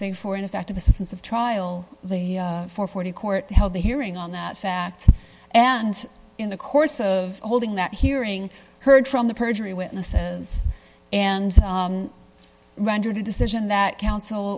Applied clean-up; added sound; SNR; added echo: none; none; none; none.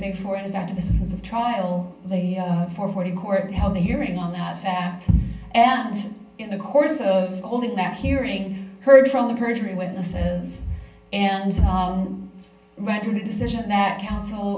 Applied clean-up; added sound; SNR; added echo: none; none; none; reverberation time 0.6 s.